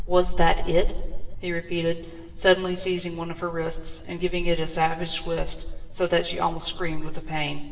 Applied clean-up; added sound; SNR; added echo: none; Wind; 2 dB; reverberation time 1.2 s.